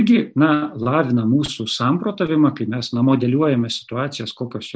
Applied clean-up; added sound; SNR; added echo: none; none; none; none.